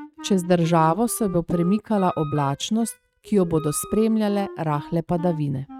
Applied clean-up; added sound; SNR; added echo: neural mask model RNNoise.